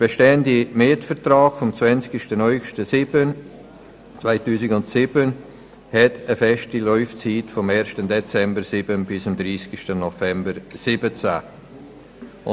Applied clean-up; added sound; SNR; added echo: none; none; none; none.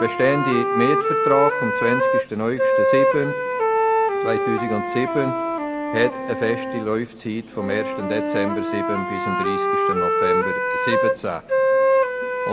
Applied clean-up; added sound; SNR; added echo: none; Wind instrument, woodwind instrument; -3 dB; none.